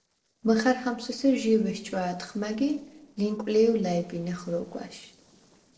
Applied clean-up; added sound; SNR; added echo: neural separator model SepFormer DNS4.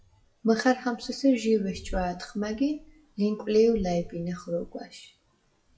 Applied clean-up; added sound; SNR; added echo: classical method WPE with log-MMSE.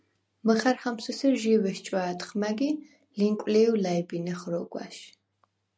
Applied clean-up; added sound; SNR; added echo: none; none; none; none.